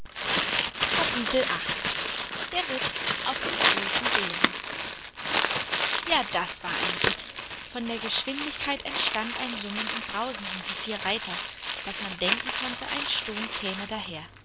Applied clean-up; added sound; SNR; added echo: none; Crumpling, crinkling; -4 dB; none.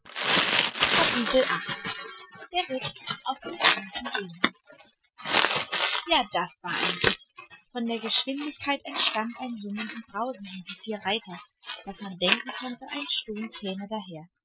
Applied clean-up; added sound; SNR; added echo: classical method Wiener filter.